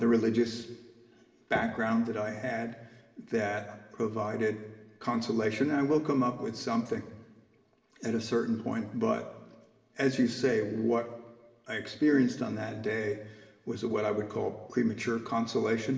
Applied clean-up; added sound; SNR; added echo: none; none; none; reverberation time 0.8 s.